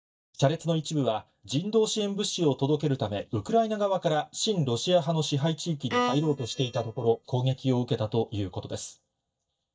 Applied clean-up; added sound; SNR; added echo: neural mask model DeepFilterNet 3.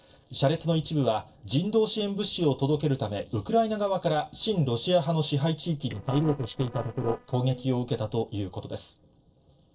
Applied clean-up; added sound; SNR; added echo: neural separator model SepFormer DNS4.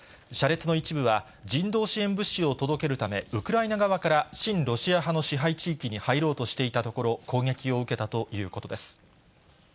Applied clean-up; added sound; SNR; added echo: none; none; none; none.